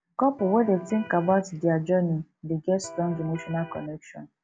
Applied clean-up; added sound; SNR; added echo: none; Electric guitar; 16 dB; none.